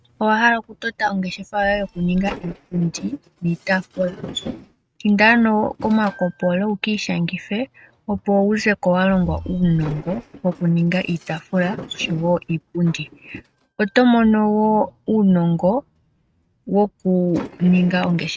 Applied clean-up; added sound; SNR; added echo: neural mask model RNNoise.